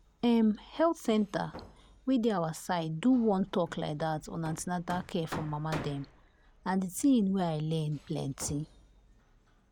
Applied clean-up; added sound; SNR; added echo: none; Hammer; 17 dB; none.